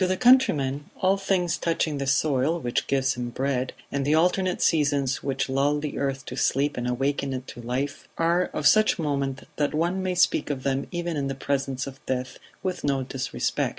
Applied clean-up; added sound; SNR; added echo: none; none; none; none.